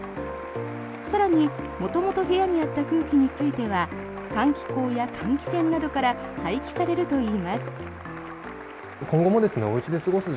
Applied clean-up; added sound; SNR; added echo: none; Applause; 18 dB; none.